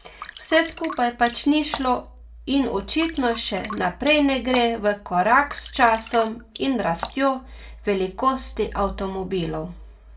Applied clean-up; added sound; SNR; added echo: none; Drip; 14 dB; reverberation time 0.2 s.